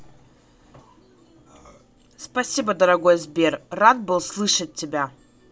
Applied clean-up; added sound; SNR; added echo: none; none; none; none.